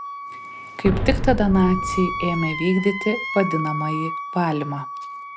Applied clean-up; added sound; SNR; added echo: none; Boom + Wind instrument, woodwind instrument; 5 dB; none.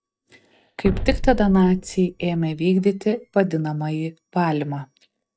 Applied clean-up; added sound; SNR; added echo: neural mask model DeepFilterNet 3.